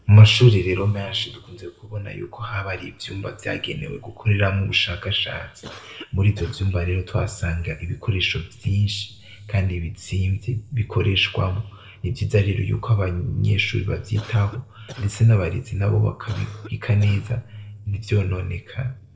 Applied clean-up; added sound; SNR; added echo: neural separator model SepFormer DNS4.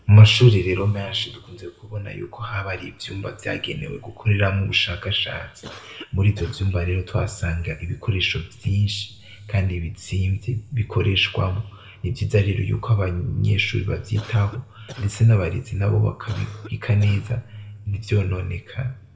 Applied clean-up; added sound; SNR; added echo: none; Cough; 19 dB; reverberation time 1.4 s.